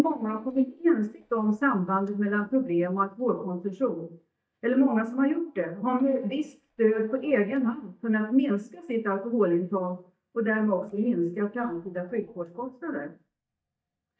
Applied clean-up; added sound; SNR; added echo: neural mask model DeepFilterNet 3.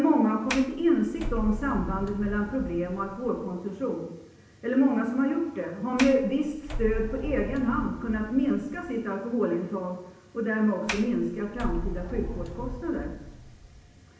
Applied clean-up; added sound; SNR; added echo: none; Sliding door; 8 dB; reverberation time 0.8 s.